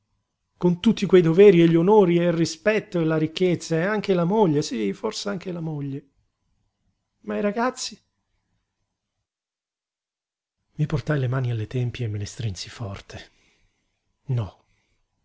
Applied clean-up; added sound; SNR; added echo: none; none; none; none.